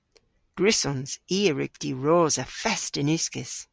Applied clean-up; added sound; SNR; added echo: none; none; none; none.